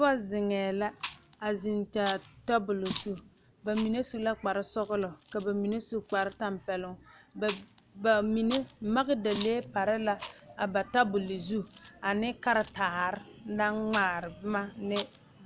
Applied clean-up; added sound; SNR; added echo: none; Chewing, mastication; 15 dB; none.